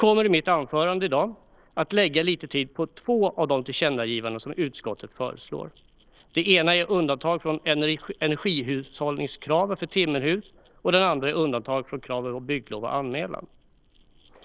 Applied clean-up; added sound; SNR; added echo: neural separator model SepFormer DNS4.